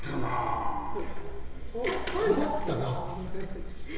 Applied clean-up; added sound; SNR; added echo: none; none; none; reverberation time 1.3 s.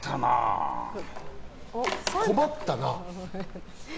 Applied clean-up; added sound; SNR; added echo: none; none; none; none.